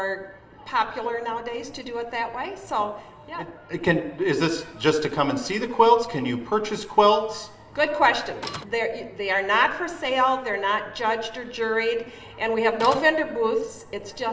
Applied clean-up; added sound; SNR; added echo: none; Printer; 10 dB; reverberation time 0.9 s.